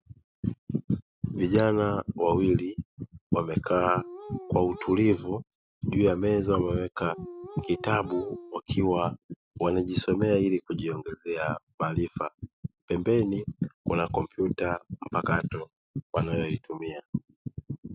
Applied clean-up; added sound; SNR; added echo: none; Dog; 14 dB; none.